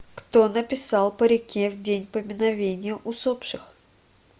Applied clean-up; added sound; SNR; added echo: none; none; none; none.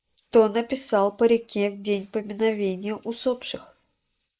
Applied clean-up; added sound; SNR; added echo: neural mask model Resemble Enhance denoiser.